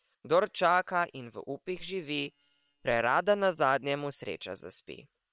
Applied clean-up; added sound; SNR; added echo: neural separator model SepFormer WHAM!.